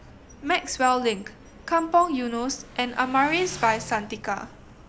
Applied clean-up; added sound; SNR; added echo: none; Car + Motorcycle; 18 dB; none.